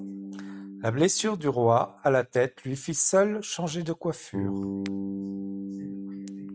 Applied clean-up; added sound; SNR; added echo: neural mask model RNNoise.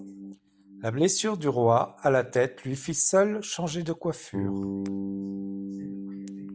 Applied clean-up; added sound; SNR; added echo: neural mask model DeepFilterNet 3.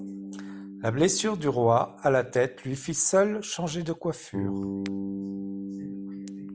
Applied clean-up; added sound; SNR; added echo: none; Bass guitar; 9 dB; none.